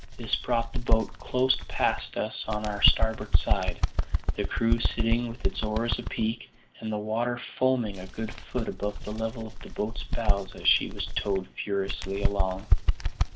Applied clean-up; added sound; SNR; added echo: none; Bird; -2 dB; none.